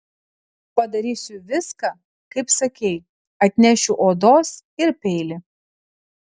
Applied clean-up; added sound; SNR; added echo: none; none; none; none.